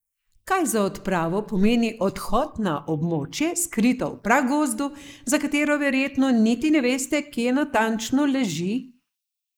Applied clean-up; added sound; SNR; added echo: neural mask model Resemble Enhance denoiser.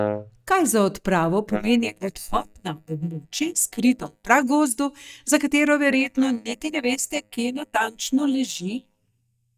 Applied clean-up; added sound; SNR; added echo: neural mask model DeepFilterNet 3.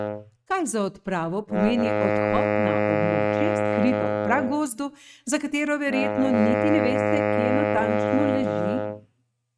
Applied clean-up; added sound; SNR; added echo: neural mask model RNNoise.